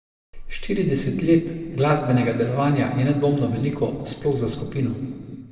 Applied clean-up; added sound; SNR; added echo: neural separator model SepFormer DNS4.